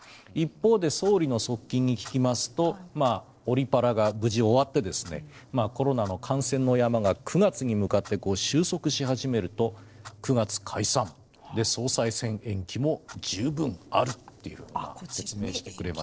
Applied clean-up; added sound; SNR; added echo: neural separator model SepFormer DNS4.